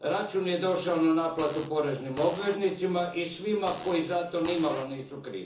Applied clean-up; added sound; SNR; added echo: none; Fart; 16 dB; reverberation time 0.7 s.